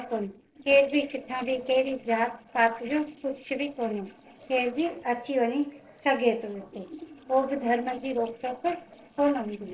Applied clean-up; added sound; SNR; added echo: neural separator model SepFormer DNS4.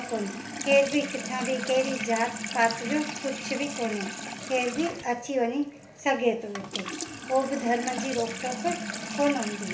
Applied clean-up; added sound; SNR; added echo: none; Sink (filling or washing) / Water tap, faucet; 7 dB; reverberation time 0.3 s.